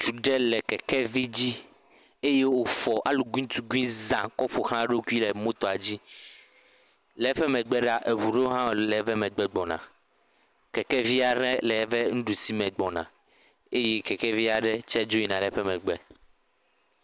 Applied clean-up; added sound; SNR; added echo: none; none; none; none.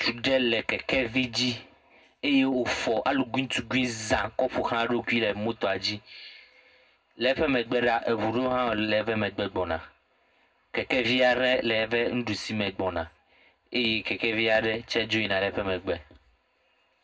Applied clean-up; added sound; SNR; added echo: none; none; none; reverberation time 0.3 s.